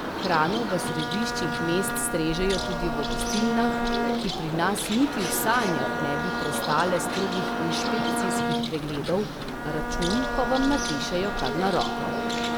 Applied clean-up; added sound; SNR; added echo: none; Bird + Bowed string instrument; 0 dB; none.